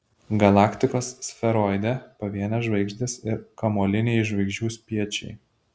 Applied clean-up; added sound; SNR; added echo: none; none; none; none.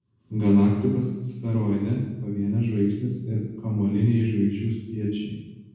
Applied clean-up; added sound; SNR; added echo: none; none; none; reverberation time 1.1 s.